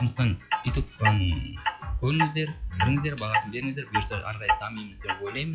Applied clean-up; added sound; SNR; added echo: classical method log-MMSE.